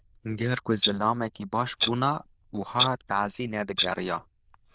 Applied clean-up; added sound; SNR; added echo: neural diffusion model UNIVERSE++.